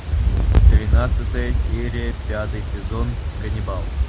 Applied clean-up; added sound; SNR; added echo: none; none; none; none.